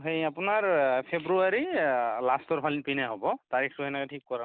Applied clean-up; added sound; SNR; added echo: none; none; none; none.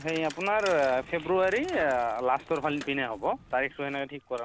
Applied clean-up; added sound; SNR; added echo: none; Bicycle; 18 dB; none.